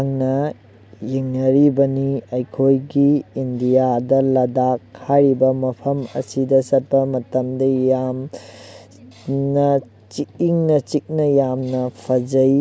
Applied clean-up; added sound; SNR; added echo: none; none; none; none.